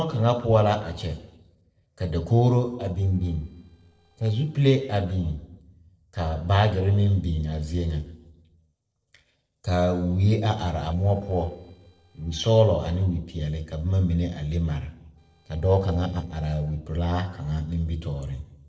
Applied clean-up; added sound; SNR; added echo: neural separator model SepFormer DNS4.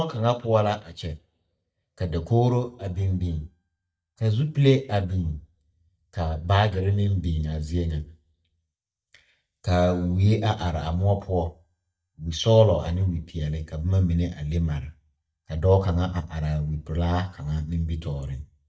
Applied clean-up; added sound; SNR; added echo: neural mask model DeepFilterNet 3.